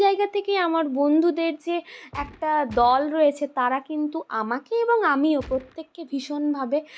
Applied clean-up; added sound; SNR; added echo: none; Gunshot, gunfire; 19 dB; none.